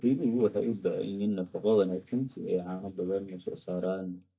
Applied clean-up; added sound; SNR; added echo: neural mask model DeepFilterNet 3.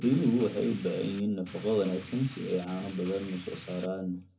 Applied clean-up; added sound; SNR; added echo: none; Rain; 15 dB; reverberation time 0.3 s.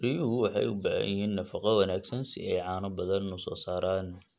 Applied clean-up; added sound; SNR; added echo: none; none; none; none.